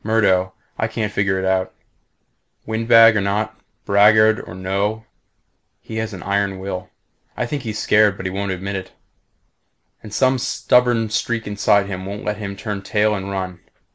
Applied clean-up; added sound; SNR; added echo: none; none; none; none.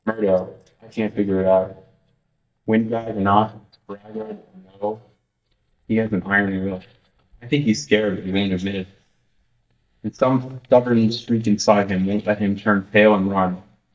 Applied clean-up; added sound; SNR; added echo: neural mask model DeepFilterNet 3.